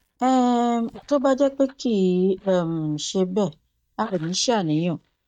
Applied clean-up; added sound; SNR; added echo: neural mask model DeepFilterNet 3.